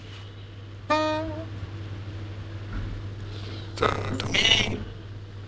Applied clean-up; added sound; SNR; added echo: neural separator model SepFormer DNS4.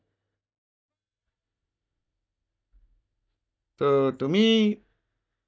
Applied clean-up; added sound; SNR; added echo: neural mask model DeepFilterNet 3.